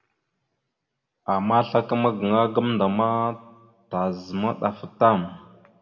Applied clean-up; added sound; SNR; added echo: none; none; none; reverberation time 1.3 s.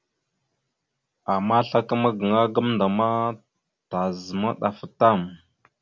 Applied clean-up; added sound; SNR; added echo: none; none; none; none.